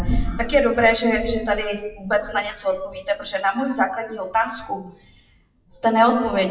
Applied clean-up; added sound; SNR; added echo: classical method WPE with log-MMSE.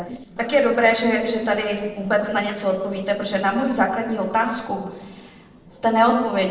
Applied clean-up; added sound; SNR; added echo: neural separator model SepFormer DNS4.